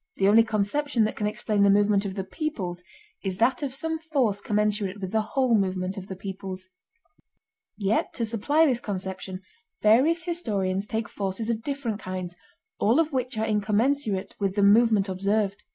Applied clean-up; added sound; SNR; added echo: none; none; none; none.